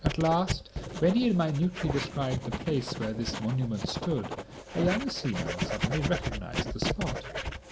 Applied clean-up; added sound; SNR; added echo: none; Writing; 4 dB; reverberation time 0.3 s.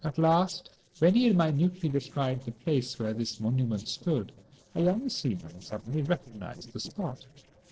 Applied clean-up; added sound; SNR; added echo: neural separator model SepFormer DNS4.